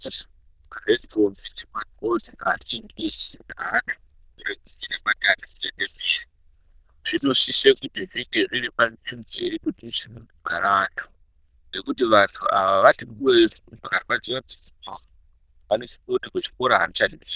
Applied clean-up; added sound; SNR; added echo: neural diffusion model UNIVERSE++.